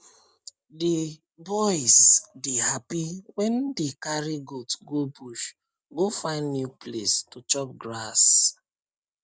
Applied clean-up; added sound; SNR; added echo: none; none; none; none.